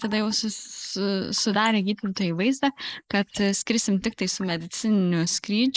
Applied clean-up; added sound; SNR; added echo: neural mask model Resemble Enhance denoiser.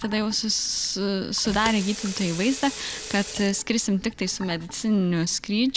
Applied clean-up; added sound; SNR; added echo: none; Sink (filling or washing) / Water tap, faucet; 13 dB; none.